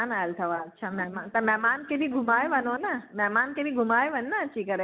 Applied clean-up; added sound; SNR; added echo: none; none; none; none.